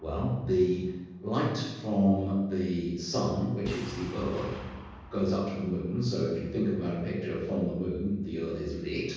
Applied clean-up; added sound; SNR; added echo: none; Boom; 18 dB; reverberation time 1.3 s.